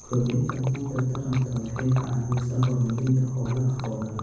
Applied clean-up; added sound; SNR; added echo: none; Liquid; 15 dB; reverberation time 1.1 s.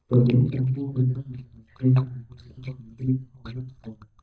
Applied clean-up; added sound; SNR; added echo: neural mask model DeepFilterNet 3.